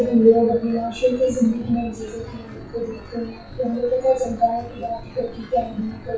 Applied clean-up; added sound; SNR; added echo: classical method WPE with log-MMSE.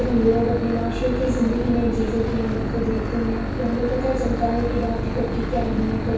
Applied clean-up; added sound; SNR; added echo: none; Engine / Boat, Water vehicle; 2 dB; reverberation time 0.7 s.